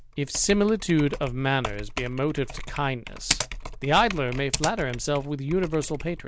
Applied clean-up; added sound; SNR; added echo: none; Typing; 8 dB; none.